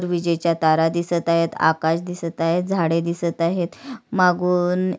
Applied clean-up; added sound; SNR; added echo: none; none; none; none.